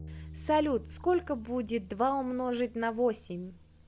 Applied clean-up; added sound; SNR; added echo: none; Bass guitar; 17 dB; none.